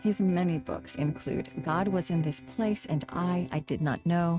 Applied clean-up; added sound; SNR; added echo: neural mask model RNNoise.